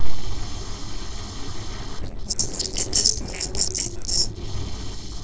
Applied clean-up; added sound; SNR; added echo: neural separator model SepFormer DNS4.